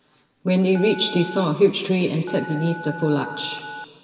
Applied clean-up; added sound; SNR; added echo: none; Telephone; 15 dB; reverberation time 2.2 s.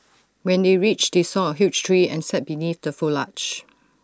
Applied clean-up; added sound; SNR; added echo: none; none; none; none.